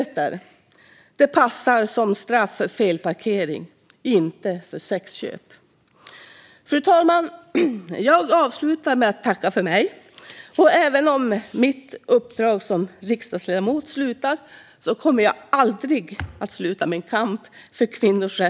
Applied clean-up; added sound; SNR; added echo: none; none; none; none.